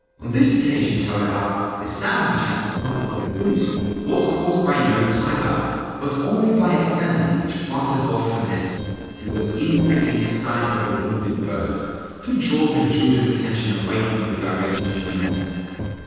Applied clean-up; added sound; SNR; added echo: neural separator model SepFormer DNS4.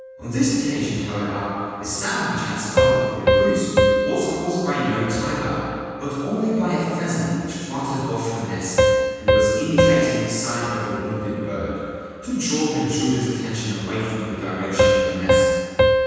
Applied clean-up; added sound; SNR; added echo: none; Piano; -1 dB; reverberation time 2.1 s.